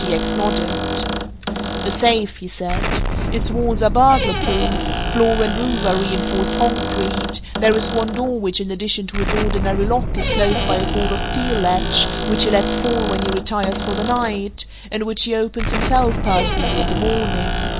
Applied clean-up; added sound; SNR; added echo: none; Squeak + Explosion; 1 dB; none.